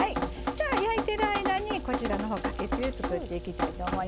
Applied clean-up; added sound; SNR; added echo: none; Drip; 1 dB; none.